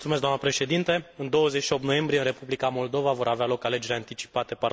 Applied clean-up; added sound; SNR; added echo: none; none; none; none.